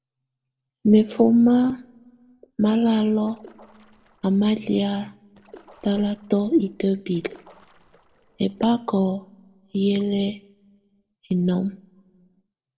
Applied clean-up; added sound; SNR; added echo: neural separator model SepFormer DNS4.